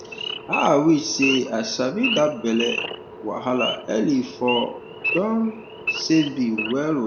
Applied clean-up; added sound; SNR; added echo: none; Idling / Wild animals; 7 dB; none.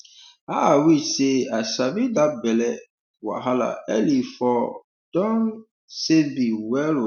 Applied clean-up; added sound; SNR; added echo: none; none; none; none.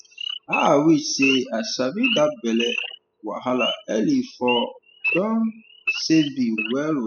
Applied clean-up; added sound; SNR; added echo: classical method spectral subtraction.